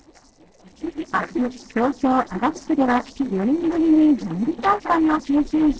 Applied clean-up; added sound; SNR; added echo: neural separator model SepFormer DNS4.